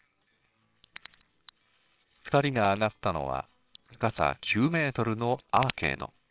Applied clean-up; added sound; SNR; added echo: neural separator model SepFormer WHAMR!.